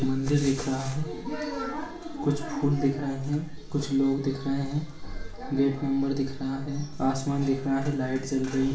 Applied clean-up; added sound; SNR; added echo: none; none; none; reverberation time 0.5 s.